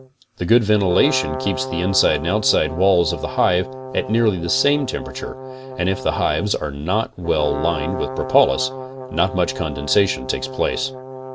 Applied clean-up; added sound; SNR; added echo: none; Brass instrument; 10 dB; none.